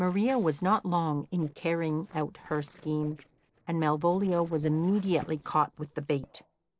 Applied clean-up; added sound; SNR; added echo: neural separator model SepFormer DNS4.